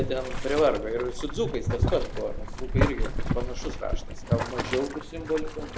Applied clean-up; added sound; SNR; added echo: none; Boiling; -1 dB; none.